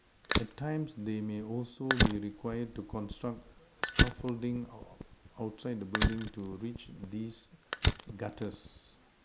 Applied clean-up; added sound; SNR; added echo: none; Fire; -5 dB; none.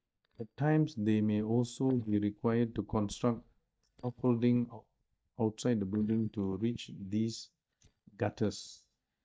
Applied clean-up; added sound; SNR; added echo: neural mask model DeepFilterNet 3.